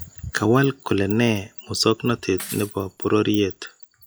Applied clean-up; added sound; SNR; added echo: classical method log-MMSE.